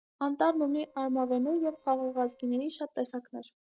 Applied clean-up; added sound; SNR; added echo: neural separator model SepFormer DNS4.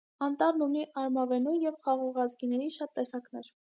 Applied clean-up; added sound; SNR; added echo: none; none; none; none.